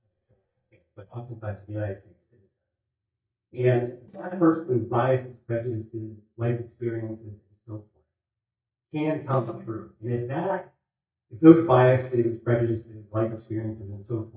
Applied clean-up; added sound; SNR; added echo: neural mask model DeepFilterNet 3.